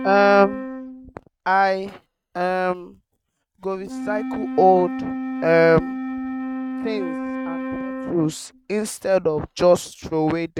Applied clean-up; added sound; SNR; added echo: neural mask model RNNoise.